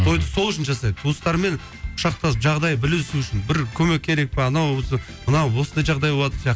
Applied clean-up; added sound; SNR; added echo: none; none; none; none.